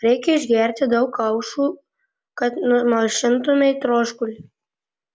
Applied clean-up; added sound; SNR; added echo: none; none; none; none.